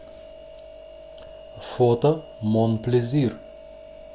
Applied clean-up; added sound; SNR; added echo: none; none; none; none.